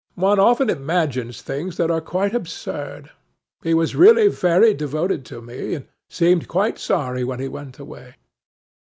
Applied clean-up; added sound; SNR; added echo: none; none; none; none.